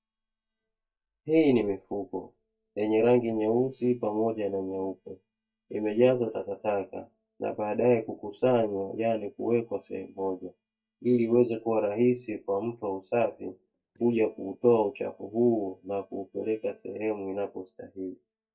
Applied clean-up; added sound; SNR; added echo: neural mask model DeepFilterNet 3.